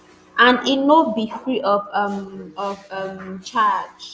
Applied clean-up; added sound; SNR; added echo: none; none; none; none.